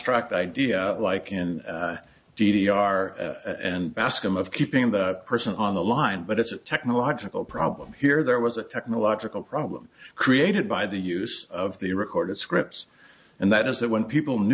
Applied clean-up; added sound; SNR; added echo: none; none; none; none.